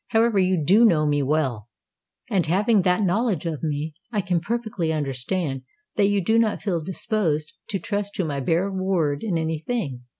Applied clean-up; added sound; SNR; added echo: none; none; none; none.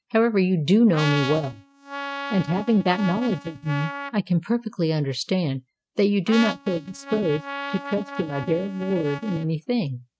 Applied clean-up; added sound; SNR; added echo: neural mask model RNNoise.